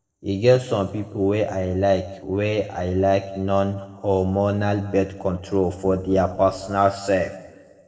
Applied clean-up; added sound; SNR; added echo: neural separator model SepFormer DNS4.